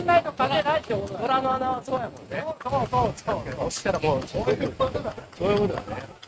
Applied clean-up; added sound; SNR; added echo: neural mask model RNNoise.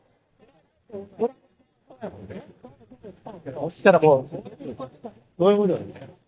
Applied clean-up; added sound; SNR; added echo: neural mask model DeepFilterNet 3.